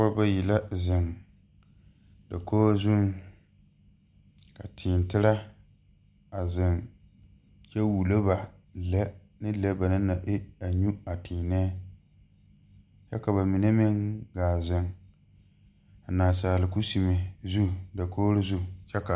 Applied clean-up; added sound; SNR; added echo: none; none; none; none.